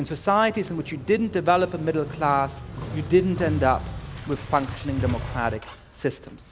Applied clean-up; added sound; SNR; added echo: none; Motorcycle; 9 dB; none.